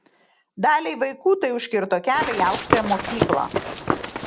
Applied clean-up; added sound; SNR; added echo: none; Run; 1 dB; none.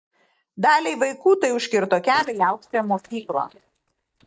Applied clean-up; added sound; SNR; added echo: neural mask model DeepFilterNet 3.